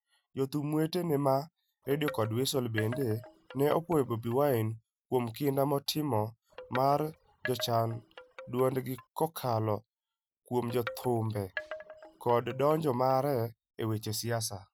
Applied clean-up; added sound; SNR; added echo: none; Wind chime; 14 dB; none.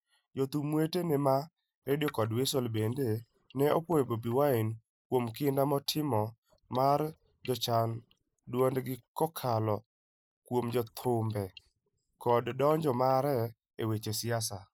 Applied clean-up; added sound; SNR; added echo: neural mask model Resemble Enhance denoiser.